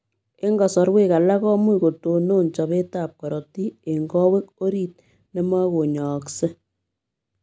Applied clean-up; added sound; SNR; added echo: none; none; none; none.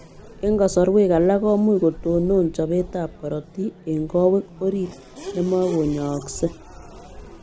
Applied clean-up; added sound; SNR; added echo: none; Race car, auto racing / Accelerating, revving, vroom; 16 dB; none.